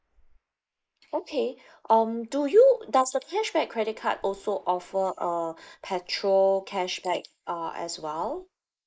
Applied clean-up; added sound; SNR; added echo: neural mask model Resemble Enhance denoiser.